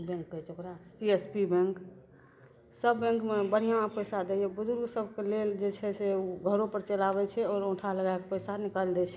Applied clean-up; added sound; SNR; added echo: none; none; none; none.